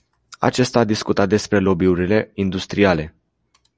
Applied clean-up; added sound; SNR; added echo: none; none; none; none.